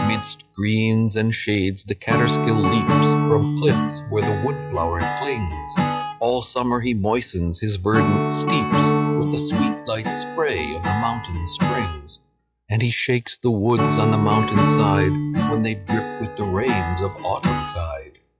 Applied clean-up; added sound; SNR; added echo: classical method log-MMSE.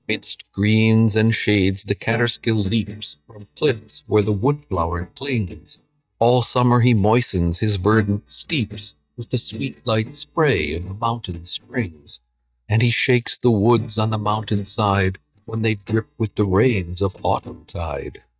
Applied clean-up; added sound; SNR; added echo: neural mask model DeepFilterNet 3.